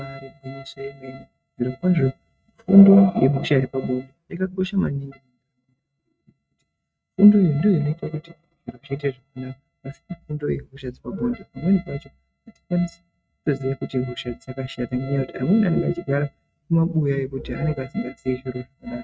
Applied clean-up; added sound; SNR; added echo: neural mask model RNNoise.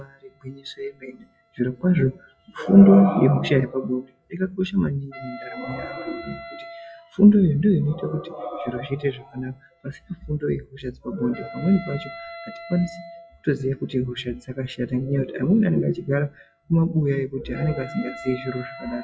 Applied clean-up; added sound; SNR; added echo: classical method log-MMSE.